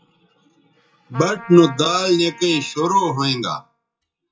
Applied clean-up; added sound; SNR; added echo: classical method WPE with log-MMSE.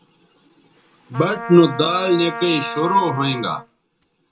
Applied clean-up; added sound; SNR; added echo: none; Trumpet; 13 dB; reverberation time 0.2 s.